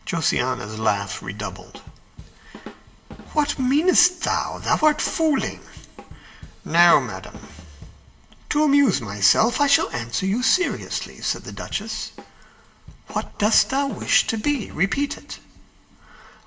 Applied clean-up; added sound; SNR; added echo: none; Drum / Drum kit; 18 dB; reverberation time 1.3 s.